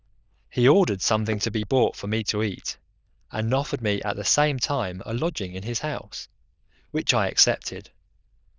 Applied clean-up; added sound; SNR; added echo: neural diffusion model UNIVERSE++.